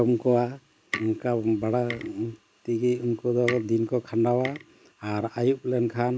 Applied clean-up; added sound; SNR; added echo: none; Tick; 14 dB; none.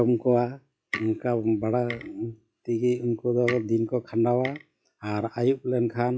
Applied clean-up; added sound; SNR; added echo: classical method log-MMSE.